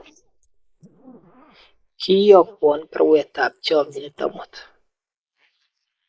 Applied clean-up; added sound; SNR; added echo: neural mask model Resemble Enhance denoiser.